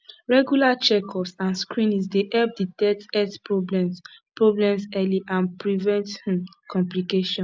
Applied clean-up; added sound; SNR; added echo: none; none; none; none.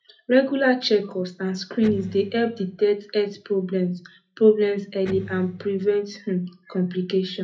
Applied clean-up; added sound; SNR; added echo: none; Electric guitar; 14 dB; reverberation time 0.3 s.